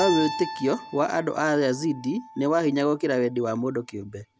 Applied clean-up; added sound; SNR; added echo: none; Keyboard (musical); 12 dB; none.